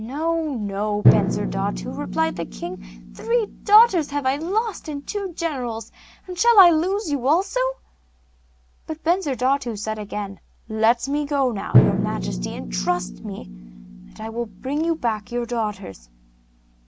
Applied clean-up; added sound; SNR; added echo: none; Drum; 5 dB; none.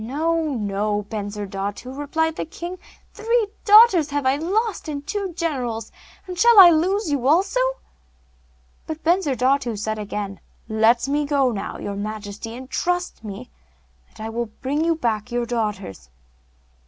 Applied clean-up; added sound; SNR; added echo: none; none; none; none.